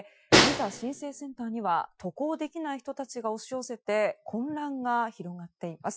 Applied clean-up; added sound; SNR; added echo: classical method Wiener filter.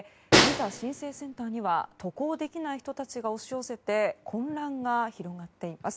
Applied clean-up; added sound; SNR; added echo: none; Snare drum; -3 dB; none.